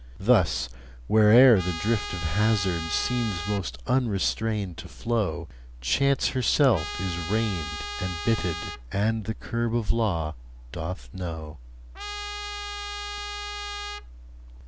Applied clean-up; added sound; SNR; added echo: none; Trumpet; 9 dB; none.